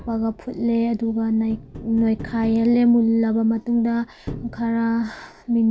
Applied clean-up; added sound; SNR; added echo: none; Tap; 18 dB; none.